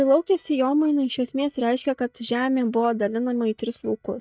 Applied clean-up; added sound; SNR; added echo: neural mask model DeepFilterNet 3.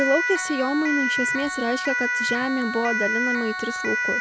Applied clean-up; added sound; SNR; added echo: none; Siren; 0 dB; none.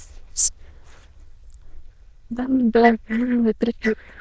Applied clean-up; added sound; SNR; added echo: neural diffusion model UNIVERSE++.